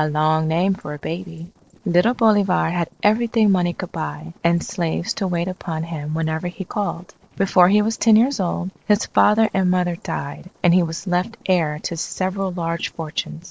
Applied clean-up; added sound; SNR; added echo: neural separator model SepFormer DNS4.